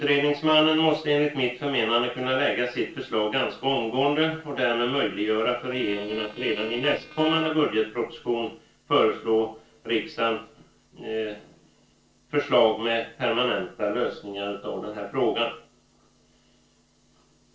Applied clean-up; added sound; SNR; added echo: neural separator model SepFormer DNS4.